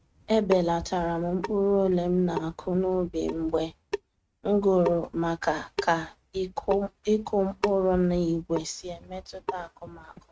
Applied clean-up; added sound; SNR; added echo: neural mask model RNNoise.